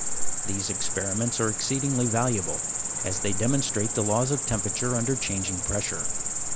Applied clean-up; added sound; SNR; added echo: none; Cricket; -2 dB; none.